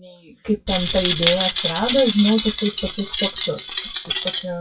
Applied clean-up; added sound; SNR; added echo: classical method WPE with log-MMSE.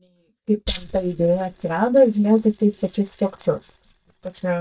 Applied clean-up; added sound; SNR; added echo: neural mask model DeepFilterNet 3.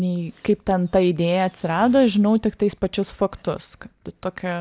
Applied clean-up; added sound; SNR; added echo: none; none; none; none.